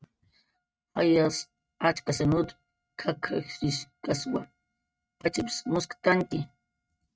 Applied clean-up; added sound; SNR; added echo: neural mask model RNNoise.